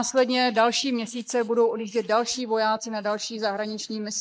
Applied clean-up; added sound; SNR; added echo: neural mask model Resemble Enhance denoiser.